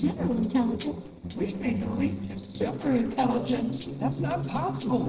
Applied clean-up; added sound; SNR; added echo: neural separator model SepFormer DNS4.